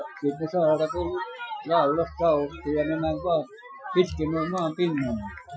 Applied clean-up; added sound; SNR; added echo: classical method Wiener filter.